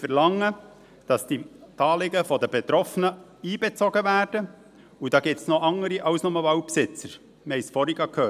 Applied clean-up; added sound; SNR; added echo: none; none; none; none.